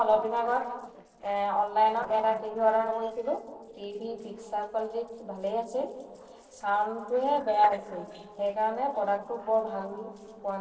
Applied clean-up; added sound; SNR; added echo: neural separator model SepFormer DNS4.